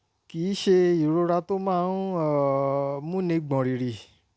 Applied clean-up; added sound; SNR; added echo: none; none; none; none.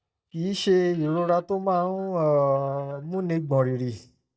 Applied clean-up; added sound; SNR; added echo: neural mask model DeepFilterNet 3.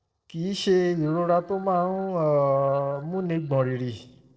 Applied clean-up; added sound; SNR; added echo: neural separator model SepFormer DNS4.